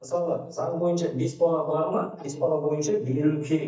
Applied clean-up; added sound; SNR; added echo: neural mask model DeepFilterNet 3.